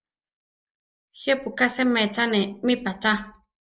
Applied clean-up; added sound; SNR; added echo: neural mask model Resemble Enhance denoiser.